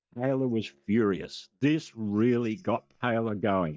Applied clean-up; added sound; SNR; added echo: neural mask model DeepFilterNet 3.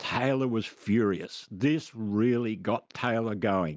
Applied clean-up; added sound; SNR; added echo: none; none; none; none.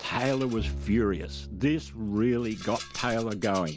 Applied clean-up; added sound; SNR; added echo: none; Rattle + Bowed string instrument; 10 dB; none.